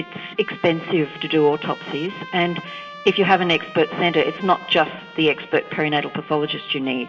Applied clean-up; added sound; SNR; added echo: none; Trumpet; 17 dB; reverberation time 2.3 s.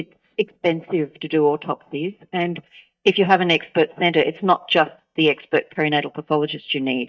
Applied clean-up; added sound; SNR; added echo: neural mask model DeepFilterNet 3.